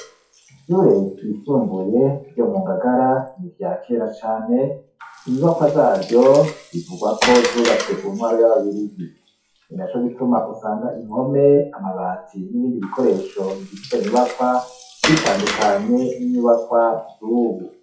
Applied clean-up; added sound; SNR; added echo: classical method WPE with log-MMSE.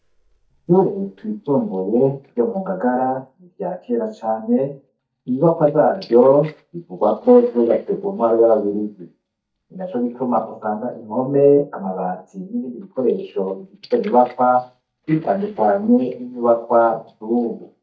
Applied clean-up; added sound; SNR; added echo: neural mask model DeepFilterNet 3.